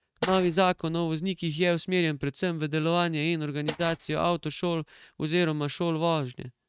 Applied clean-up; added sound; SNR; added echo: neural mask model RNNoise.